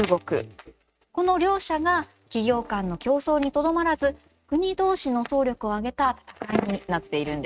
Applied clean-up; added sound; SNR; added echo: neural mask model RNNoise.